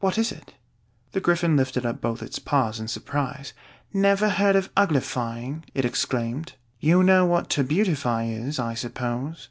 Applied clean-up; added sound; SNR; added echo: none; none; none; none.